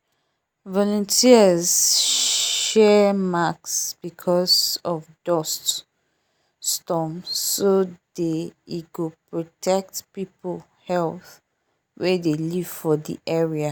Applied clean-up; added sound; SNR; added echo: none; none; none; none.